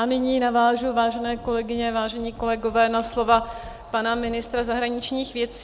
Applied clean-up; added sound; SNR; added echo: none; Drum kit; 19 dB; none.